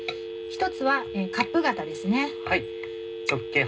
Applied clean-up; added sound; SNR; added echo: none; Telephone; 7 dB; reverberation time 0.2 s.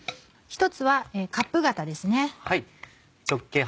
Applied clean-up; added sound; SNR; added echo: none; none; none; none.